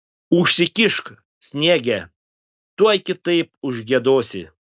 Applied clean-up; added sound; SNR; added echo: none; none; none; none.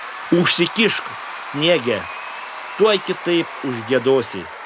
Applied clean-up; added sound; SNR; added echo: none; Applause / Crowd / Cheering; 11 dB; none.